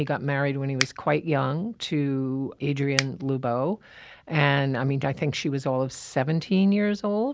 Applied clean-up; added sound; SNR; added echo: none; Finger snapping; 4 dB; none.